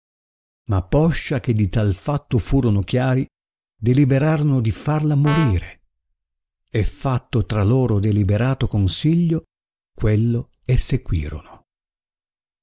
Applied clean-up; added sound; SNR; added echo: neural mask model DeepFilterNet 3.